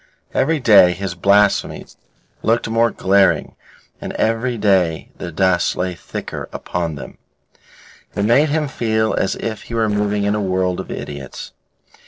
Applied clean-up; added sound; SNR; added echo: neural separator model SepFormer DNS4.